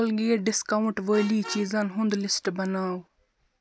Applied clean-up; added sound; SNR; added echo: none; Vehicle horn, car horn, honking; 20 dB; none.